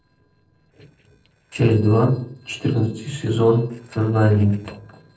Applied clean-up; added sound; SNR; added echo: neural separator model SepFormer DNS4.